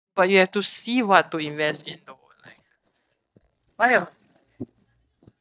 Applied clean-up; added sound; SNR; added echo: neural mask model DeepFilterNet 3.